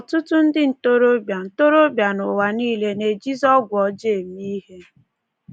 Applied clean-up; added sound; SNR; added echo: none; none; none; none.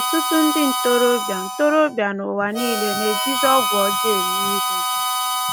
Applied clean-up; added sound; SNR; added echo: none; Harmonica; 1 dB; none.